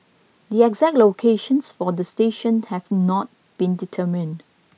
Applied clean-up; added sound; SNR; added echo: none; none; none; none.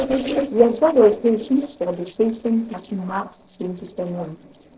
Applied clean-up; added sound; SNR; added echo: neural separator model SepFormer DNS4.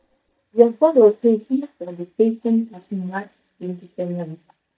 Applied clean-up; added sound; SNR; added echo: neural mask model DeepFilterNet 3.